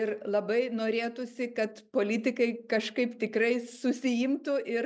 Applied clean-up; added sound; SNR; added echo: none; none; none; none.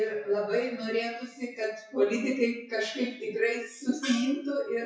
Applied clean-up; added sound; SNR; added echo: classical method WPE with log-MMSE.